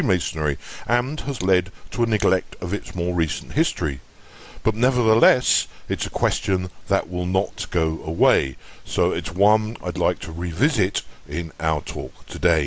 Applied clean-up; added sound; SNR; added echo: none; none; none; none.